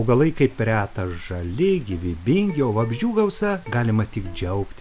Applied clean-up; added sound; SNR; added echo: none; Electric guitar + Rain; 19 dB; none.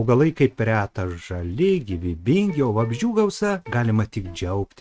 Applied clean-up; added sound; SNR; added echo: neural mask model RNNoise.